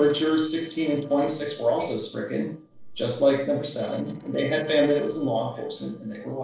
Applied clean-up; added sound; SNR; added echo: neural separator model SepFormer DNS4.